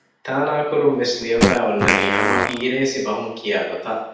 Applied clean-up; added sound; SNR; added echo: none; Fart; 0 dB; reverberation time 0.8 s.